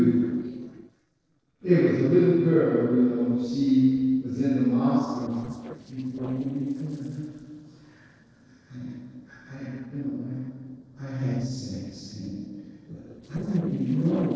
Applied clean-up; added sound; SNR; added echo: neural separator model SepFormer DNS4.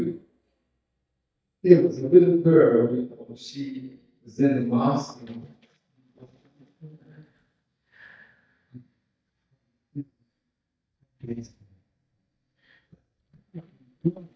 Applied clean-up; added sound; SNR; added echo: neural mask model DeepFilterNet 3.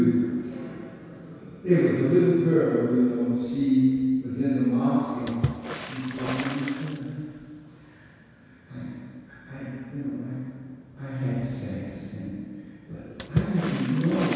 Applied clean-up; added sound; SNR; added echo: none; Water / Splash, splatter; 13 dB; reverberation time 2.0 s.